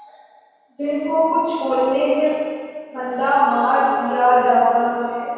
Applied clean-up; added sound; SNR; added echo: none; none; none; reverberation time 1.9 s.